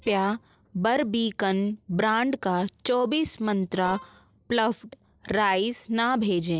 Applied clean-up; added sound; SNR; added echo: neural separator model SepFormer DNS4.